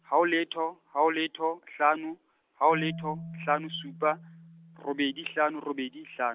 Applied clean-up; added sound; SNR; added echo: none; Marimba, xylophone; 16 dB; none.